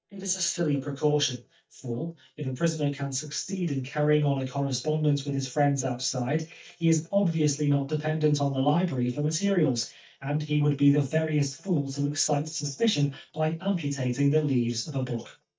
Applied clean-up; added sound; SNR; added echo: neural mask model DeepFilterNet 3.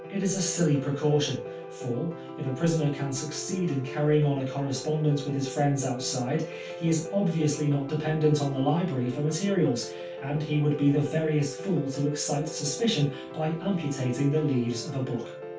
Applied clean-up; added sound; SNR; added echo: none; Piano; 11 dB; reverberation time 0.2 s.